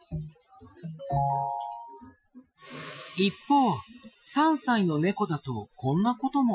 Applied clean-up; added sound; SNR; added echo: classical method Wiener filter.